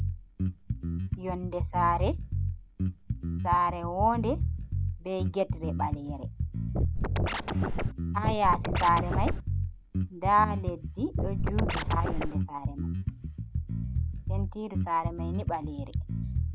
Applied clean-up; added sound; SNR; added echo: none; Bass guitar + Scratching (performance technique); -2 dB; none.